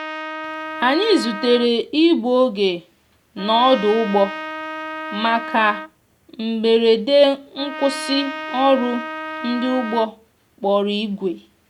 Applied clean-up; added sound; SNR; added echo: none; Trumpet; 12 dB; none.